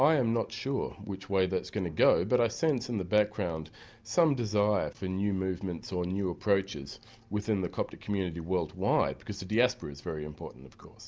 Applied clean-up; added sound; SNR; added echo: none; none; none; none.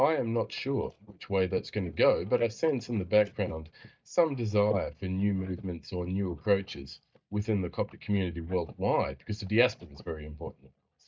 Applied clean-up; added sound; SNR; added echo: neural mask model DeepFilterNet 3.